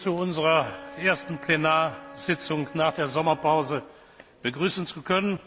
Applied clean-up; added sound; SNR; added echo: none; Wind instrument, woodwind instrument; 19 dB; none.